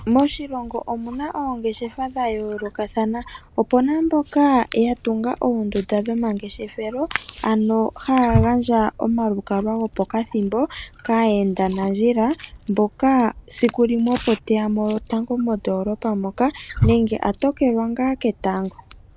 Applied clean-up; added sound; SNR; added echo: none; Wild animals; 13 dB; none.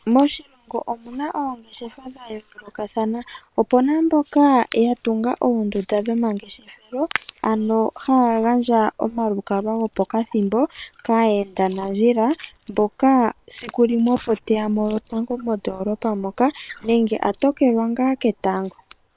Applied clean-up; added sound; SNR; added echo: neural separator model SepFormer WHAM!.